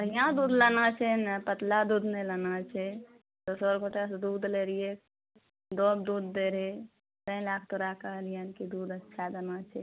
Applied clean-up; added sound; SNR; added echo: none; none; none; none.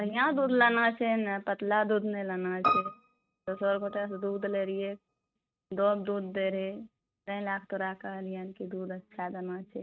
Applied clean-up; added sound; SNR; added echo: neural mask model RNNoise.